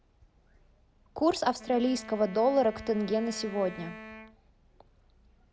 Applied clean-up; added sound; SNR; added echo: none; Wind instrument, woodwind instrument; 15 dB; none.